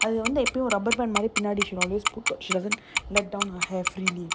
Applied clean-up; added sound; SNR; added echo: none; Tick-tock; 1 dB; none.